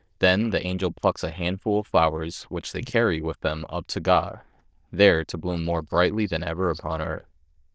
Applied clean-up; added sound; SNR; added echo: neural diffusion model UNIVERSE++.